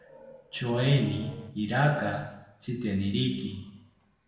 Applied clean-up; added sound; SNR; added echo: none; Musical instrument; 20 dB; reverberation time 0.8 s.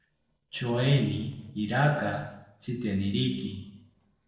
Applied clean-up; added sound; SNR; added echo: neural separator model SepFormer DNS4.